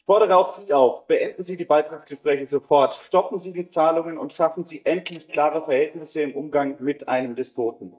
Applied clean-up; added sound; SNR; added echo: neural mask model DeepFilterNet 3.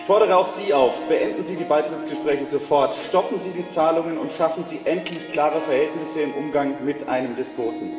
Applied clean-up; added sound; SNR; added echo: none; Harp; 12 dB; reverberation time 1.9 s.